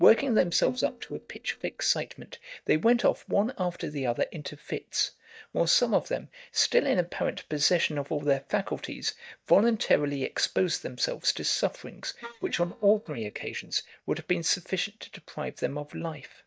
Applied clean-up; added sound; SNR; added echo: neural mask model DeepFilterNet 3.